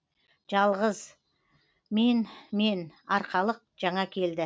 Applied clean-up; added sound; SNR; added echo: none; none; none; none.